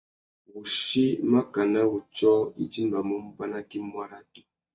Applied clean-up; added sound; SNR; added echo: neural mask model DeepFilterNet 3.